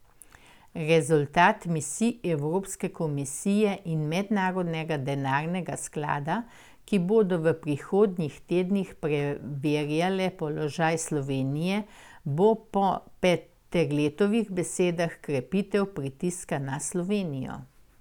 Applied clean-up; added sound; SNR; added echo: none; none; none; none.